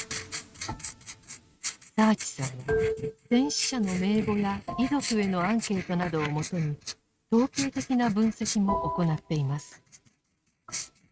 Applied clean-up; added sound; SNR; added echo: neural mask model RNNoise.